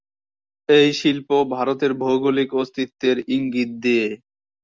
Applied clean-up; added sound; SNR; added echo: none; none; none; none.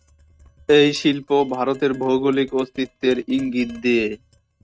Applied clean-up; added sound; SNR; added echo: neural mask model RNNoise.